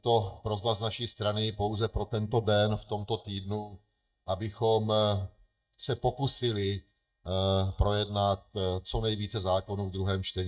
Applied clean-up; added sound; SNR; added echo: neural mask model DeepFilterNet 3.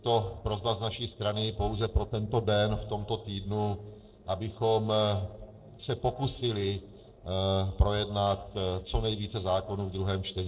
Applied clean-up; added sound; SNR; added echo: neural separator model SepFormer DNS4.